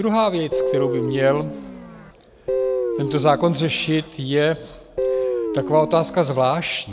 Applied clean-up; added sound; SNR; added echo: none; Guitar; 4 dB; none.